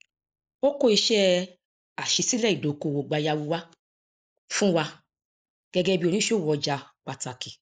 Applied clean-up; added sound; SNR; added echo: neural mask model Resemble Enhance denoiser.